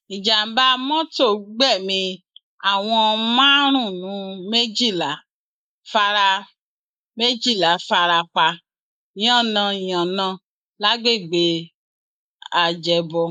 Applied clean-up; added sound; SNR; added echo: neural mask model Resemble Enhance denoiser.